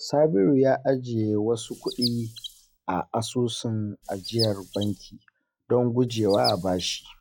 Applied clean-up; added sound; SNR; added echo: classical method log-MMSE.